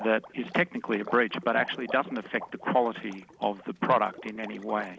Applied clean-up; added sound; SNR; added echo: none; Water / Liquid; 17 dB; none.